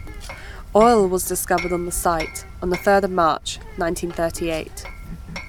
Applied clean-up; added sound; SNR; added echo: none; Hammer + Bird; 12 dB; none.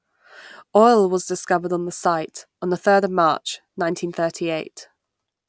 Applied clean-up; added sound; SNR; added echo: none; none; none; none.